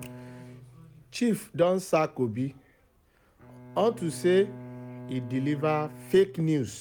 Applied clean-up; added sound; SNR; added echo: none; Bowed string instrument; 17 dB; none.